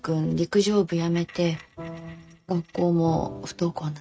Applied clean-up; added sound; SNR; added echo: neural mask model RNNoise.